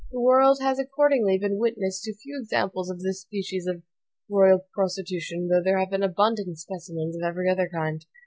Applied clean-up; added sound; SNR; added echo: none; none; none; none.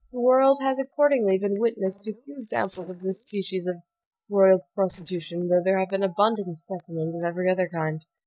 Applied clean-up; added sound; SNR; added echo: neural mask model DeepFilterNet 3.